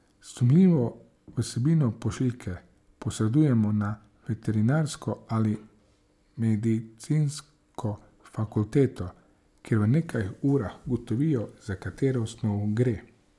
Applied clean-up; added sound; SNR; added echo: none; none; none; none.